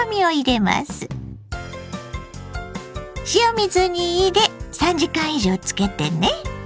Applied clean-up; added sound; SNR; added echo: none; none; none; none.